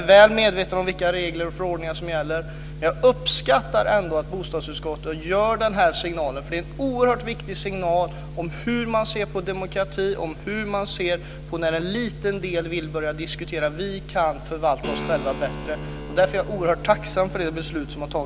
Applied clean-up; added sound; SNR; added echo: none; Keyboard (musical); 19 dB; none.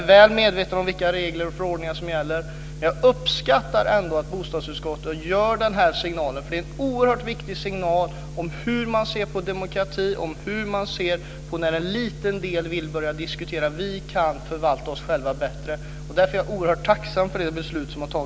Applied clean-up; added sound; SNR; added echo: none; none; none; none.